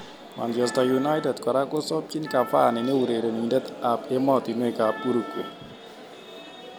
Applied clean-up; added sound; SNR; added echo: none; Wind instrument, woodwind instrument; 16 dB; none.